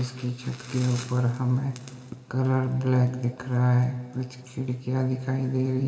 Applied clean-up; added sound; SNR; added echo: none; none; none; reverberation time 2.2 s.